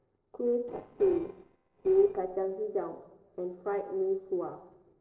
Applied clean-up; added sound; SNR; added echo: neural separator model SepFormer DNS4.